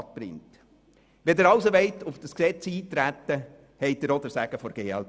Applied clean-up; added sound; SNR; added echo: none; none; none; none.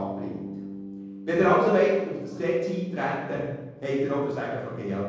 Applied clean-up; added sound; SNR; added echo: none; Bass guitar; 15 dB; reverberation time 1.3 s.